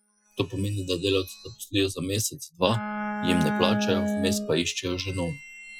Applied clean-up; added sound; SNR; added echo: classical method Wiener filter.